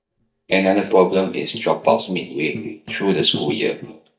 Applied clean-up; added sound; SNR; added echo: neural mask model DeepFilterNet 3.